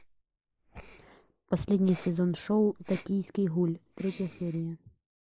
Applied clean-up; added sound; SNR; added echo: neural mask model Resemble Enhance denoiser.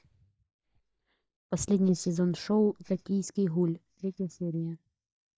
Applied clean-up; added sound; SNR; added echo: neural mask model DeepFilterNet 3.